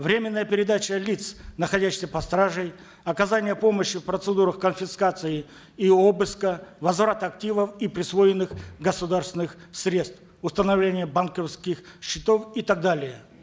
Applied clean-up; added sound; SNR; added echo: none; none; none; none.